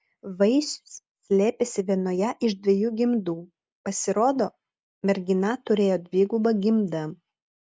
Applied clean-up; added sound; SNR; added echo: none; none; none; none.